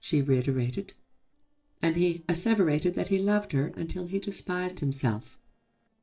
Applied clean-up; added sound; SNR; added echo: neural separator model SepFormer DNS4.